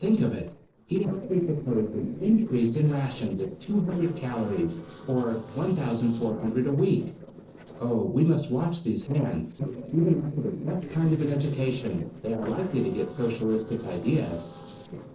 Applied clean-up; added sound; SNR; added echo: neural separator model SepFormer DNS4.